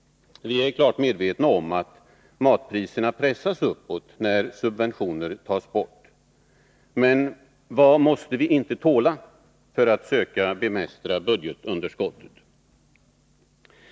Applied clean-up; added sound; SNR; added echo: none; none; none; none.